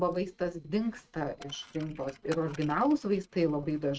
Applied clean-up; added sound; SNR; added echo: neural mask model RNNoise.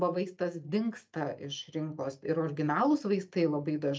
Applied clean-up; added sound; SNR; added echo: none; none; none; none.